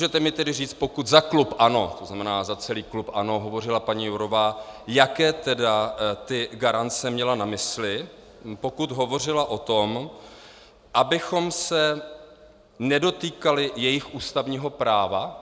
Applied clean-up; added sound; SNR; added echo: none; none; none; none.